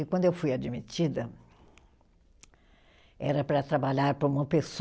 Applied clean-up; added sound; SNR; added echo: none; none; none; none.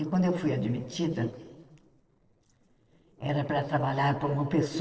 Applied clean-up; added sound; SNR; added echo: neural separator model SepFormer DNS4.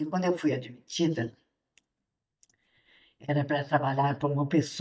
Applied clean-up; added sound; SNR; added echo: neural mask model DeepFilterNet 3.